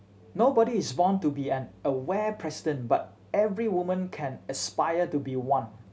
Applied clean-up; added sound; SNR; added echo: none; none; none; none.